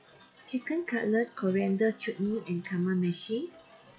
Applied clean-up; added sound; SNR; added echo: classical method log-MMSE.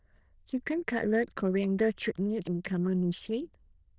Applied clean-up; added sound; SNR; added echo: neural diffusion model UNIVERSE++.